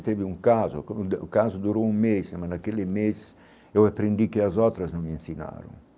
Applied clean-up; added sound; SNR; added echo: none; none; none; none.